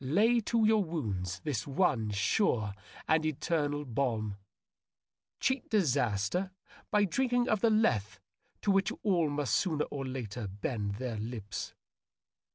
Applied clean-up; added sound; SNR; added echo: none; none; none; none.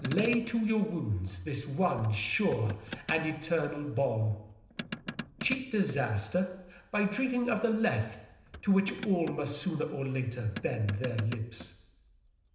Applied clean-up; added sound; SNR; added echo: none; Motor vehicle (road); 12 dB; reverberation time 0.9 s.